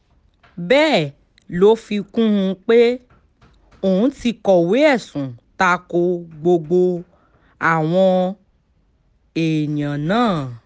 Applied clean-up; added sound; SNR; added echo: none; none; none; none.